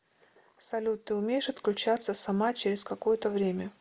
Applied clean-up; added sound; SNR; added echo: none; none; none; none.